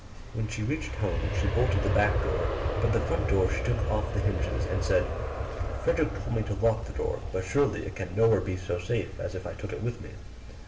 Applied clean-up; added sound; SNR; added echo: none; Aircraft; 2 dB; reverberation time 1.0 s.